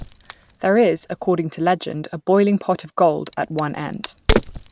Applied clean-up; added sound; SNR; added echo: none; Crack; 6 dB; none.